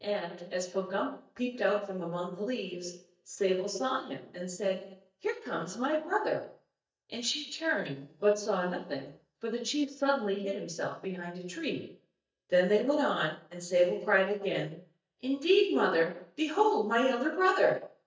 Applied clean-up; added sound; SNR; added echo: neural mask model DeepFilterNet 3.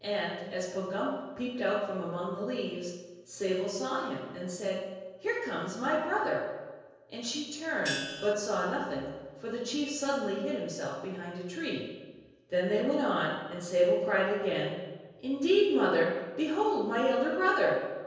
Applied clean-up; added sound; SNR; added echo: none; Gong; 5 dB; reverberation time 1.2 s.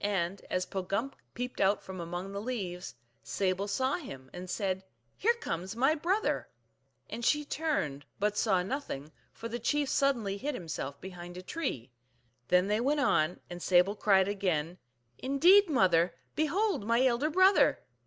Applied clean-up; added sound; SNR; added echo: none; none; none; none.